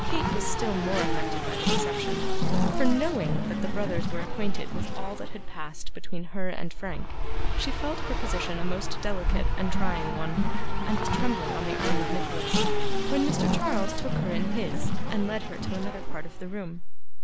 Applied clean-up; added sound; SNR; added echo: none; Race car, auto racing; 5 dB; none.